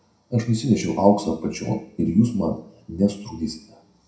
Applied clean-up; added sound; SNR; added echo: none; none; none; reverberation time 0.4 s.